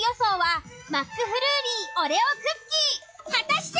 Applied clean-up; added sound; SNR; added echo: classical method log-MMSE.